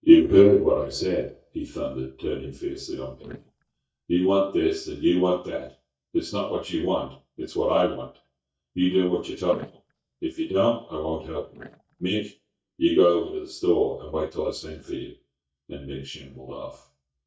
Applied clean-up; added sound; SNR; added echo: neural mask model DeepFilterNet 3.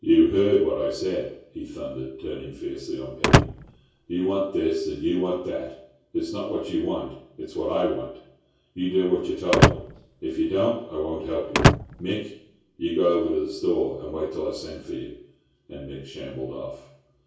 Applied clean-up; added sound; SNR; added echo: none; Slam / Wood; -3 dB; reverberation time 0.6 s.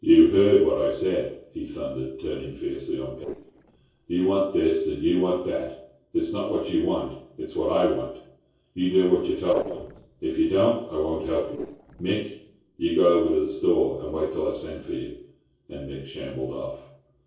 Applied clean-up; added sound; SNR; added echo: neural separator model SepFormer DNS4.